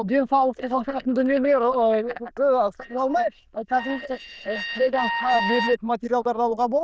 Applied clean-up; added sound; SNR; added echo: neural diffusion model UNIVERSE++.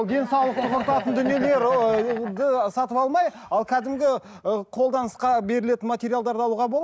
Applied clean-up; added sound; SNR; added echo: none; none; none; none.